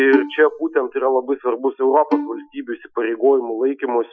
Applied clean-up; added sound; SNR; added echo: classical method Wiener filter.